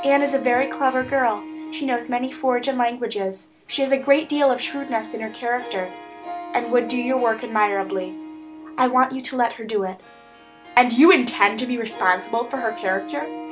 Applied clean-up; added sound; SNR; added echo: none; Harp; 14 dB; none.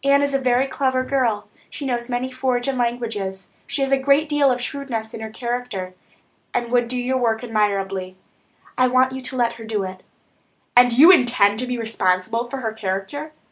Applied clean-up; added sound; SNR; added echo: none; none; none; none.